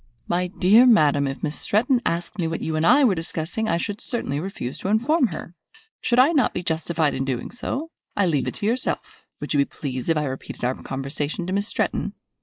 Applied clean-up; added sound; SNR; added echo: neural mask model Resemble Enhance denoiser.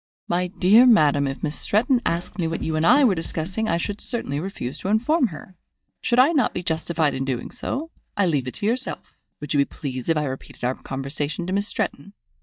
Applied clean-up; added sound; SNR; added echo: neural mask model DeepFilterNet 3.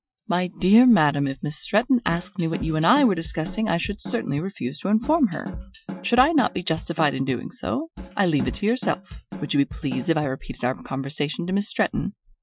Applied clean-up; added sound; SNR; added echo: classical method Wiener filter.